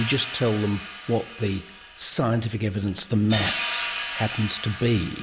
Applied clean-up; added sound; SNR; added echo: none; Hi-hat; 9 dB; none.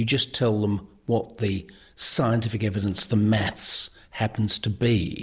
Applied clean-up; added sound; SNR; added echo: none; none; none; none.